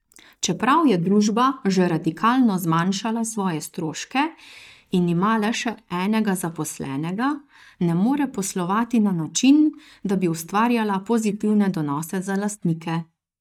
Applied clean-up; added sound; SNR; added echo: neural mask model DeepFilterNet 3.